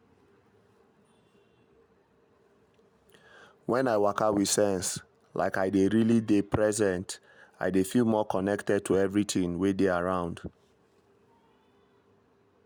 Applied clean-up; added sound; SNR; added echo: none; none; none; none.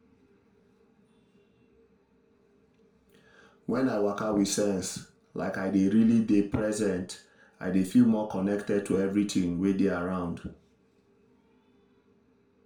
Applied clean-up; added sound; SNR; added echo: none; none; none; reverberation time 0.3 s.